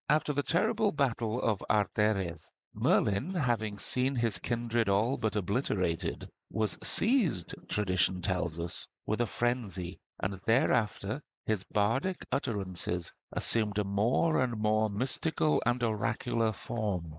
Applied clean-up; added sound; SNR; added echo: neural mask model Resemble Enhance denoiser.